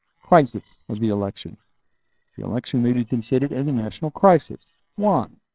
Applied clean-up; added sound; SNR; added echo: neural separator model SepFormer WHAMR!.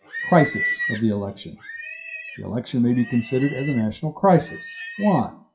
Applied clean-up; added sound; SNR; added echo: classical method WPE with log-MMSE.